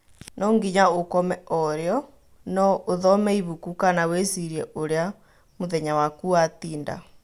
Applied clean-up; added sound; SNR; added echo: none; none; none; none.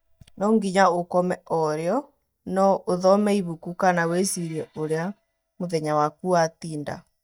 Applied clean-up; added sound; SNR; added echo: neural mask model DeepFilterNet 3.